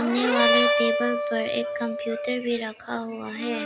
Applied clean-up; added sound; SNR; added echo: none; Brass instrument; -1 dB; none.